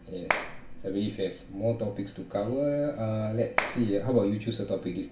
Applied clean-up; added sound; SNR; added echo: none; Clapping; 5 dB; reverberation time 0.2 s.